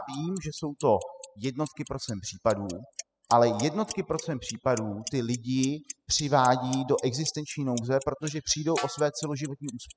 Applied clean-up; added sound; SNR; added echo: classical method spectral subtraction.